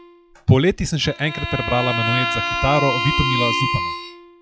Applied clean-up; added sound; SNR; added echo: classical method log-MMSE.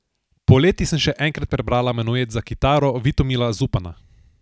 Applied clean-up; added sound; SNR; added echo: none; none; none; none.